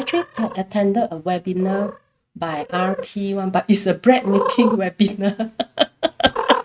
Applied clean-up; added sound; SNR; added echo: neural mask model RNNoise.